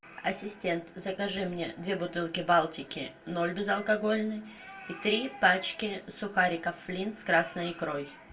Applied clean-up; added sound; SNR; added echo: none; none; none; reverberation time 0.1 s.